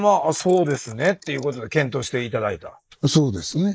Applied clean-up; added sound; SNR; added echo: neural mask model Resemble Enhance denoiser.